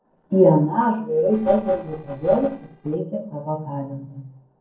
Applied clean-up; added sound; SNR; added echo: neural separator model SepFormer DNS4.